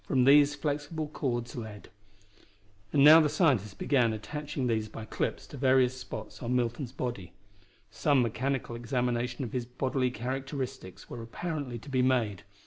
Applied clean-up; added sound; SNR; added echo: none; none; none; none.